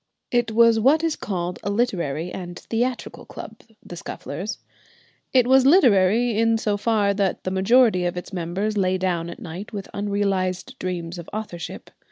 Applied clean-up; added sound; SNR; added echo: none; none; none; none.